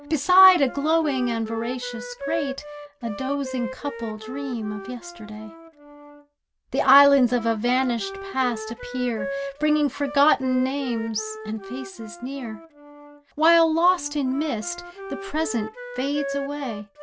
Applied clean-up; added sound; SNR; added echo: none; Wind instrument, woodwind instrument; 12 dB; none.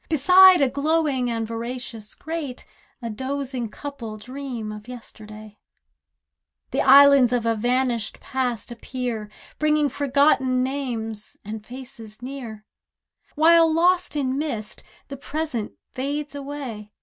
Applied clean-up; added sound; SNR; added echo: none; none; none; none.